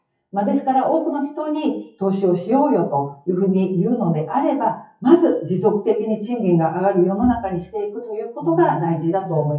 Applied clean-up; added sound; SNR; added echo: classical method WPE with log-MMSE.